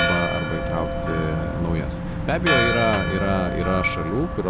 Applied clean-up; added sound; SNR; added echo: none; Wind + Church bell; 0 dB; none.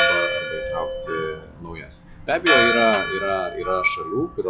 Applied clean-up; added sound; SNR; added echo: classical method log-MMSE.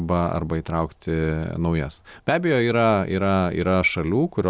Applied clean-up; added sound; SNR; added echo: none; none; none; none.